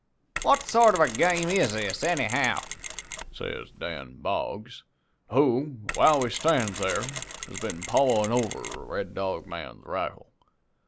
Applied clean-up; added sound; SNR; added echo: none; Mechanisms; 11 dB; none.